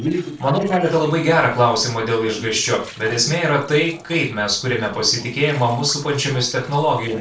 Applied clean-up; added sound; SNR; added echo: neural separator model SepFormer DNS4.